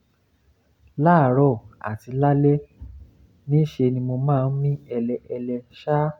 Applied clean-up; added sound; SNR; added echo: none; none; none; none.